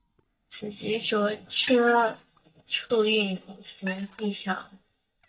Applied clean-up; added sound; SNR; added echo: neural mask model DeepFilterNet 3.